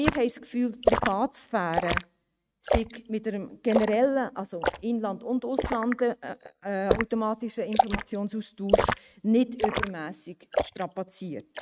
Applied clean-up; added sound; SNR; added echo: neural mask model RNNoise.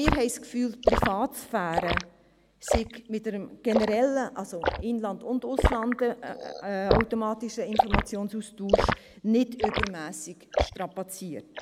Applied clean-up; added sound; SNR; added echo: none; Liquid; 0 dB; none.